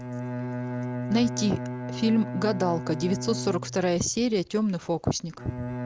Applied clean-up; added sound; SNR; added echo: none; Bowed string instrument; 7 dB; none.